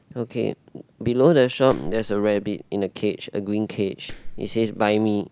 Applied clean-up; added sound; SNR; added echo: none; Clapping; 13 dB; none.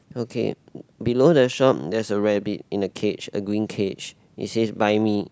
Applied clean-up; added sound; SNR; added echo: none; none; none; none.